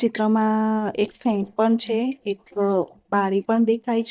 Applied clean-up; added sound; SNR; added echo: neural mask model DeepFilterNet 3.